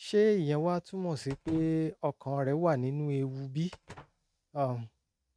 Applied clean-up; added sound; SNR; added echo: neural mask model RNNoise.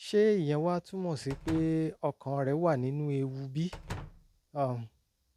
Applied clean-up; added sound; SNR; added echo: none; Slam; 16 dB; none.